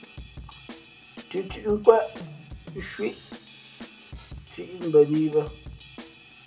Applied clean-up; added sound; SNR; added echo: none; Drum / Drum kit; 16 dB; reverberation time 0.3 s.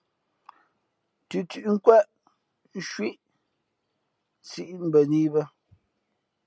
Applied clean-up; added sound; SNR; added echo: none; none; none; none.